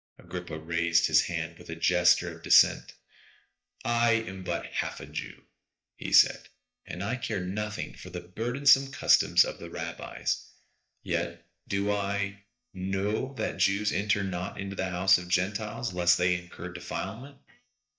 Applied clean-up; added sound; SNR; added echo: neural mask model DeepFilterNet 3.